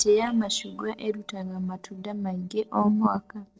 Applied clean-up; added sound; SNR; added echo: neural separator model SepFormer DNS4.